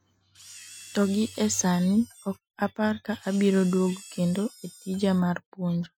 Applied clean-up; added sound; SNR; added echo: classical method Wiener filter.